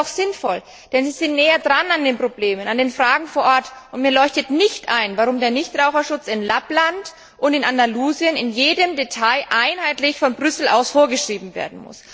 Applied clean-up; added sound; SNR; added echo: neural separator model SepFormer DNS4.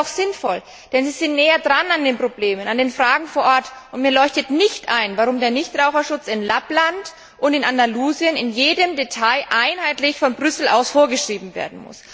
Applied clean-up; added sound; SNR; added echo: none; none; none; none.